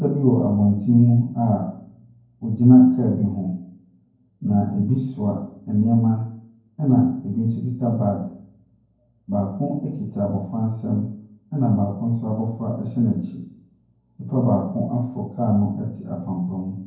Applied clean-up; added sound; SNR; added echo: none; none; none; reverberation time 0.9 s.